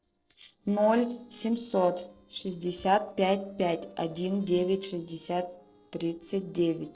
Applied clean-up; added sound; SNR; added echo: neural separator model SepFormer DNS4.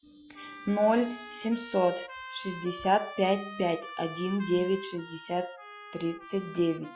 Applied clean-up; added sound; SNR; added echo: classical method Wiener filter.